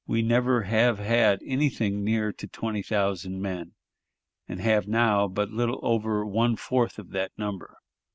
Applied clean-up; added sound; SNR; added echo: none; none; none; none.